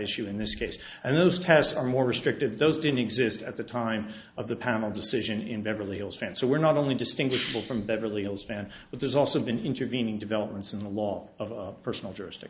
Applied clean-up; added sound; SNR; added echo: none; Hiss; 5 dB; none.